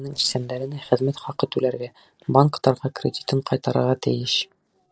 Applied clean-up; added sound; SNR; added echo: neural separator model SepFormer DNS4.